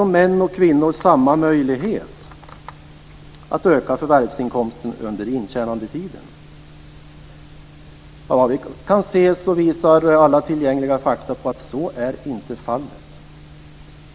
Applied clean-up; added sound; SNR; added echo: none; none; none; none.